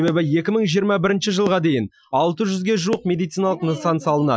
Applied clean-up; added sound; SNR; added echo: classical method Wiener filter.